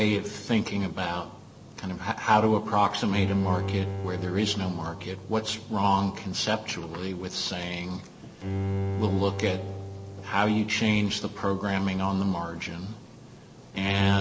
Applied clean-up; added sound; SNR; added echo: none; Bowed string instrument; 7 dB; none.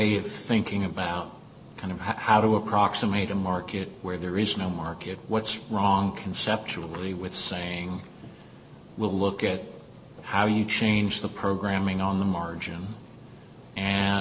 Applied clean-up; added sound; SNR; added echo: none; none; none; none.